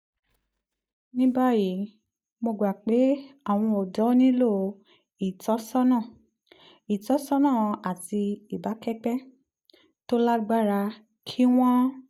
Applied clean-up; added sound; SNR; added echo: neural mask model DeepFilterNet 3.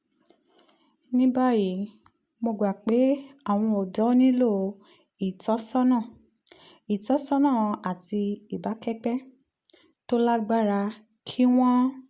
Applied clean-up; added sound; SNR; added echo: none; none; none; none.